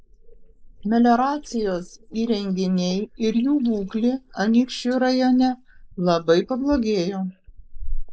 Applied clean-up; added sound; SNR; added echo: neural mask model Resemble Enhance denoiser.